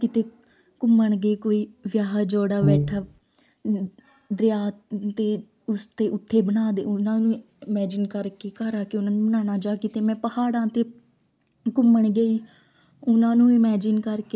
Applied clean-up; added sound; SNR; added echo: none; Brass instrument; -1 dB; none.